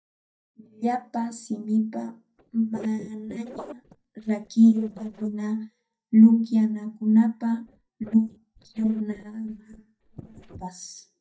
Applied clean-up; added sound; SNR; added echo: neural mask model DeepFilterNet 3.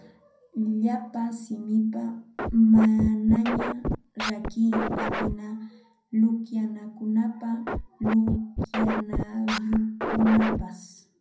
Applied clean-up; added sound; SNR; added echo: none; Scratching (performance technique); 5 dB; reverberation time 0.5 s.